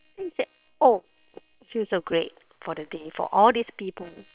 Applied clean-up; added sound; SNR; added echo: neural separator model SepFormer WHAM!.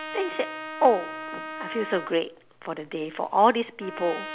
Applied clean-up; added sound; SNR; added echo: none; Trumpet; 11 dB; none.